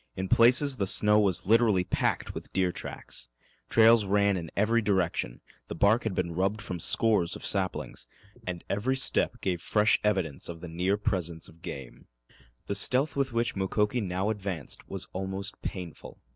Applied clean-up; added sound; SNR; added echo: none; none; none; none.